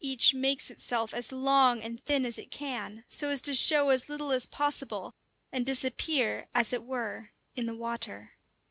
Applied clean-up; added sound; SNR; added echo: none; none; none; none.